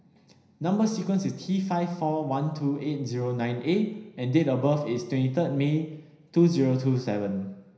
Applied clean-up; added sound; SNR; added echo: none; none; none; reverberation time 0.9 s.